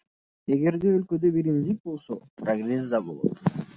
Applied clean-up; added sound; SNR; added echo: none; none; none; none.